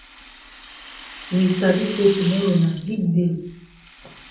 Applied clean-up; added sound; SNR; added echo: none; Rattle (instrument); 16 dB; reverberation time 0.6 s.